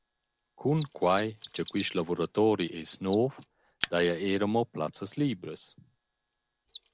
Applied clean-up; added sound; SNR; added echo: none; Mechanisms; 15 dB; none.